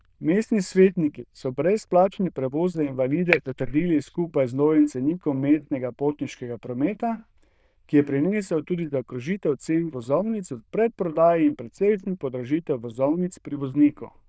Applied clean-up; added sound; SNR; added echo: neural diffusion model UNIVERSE++.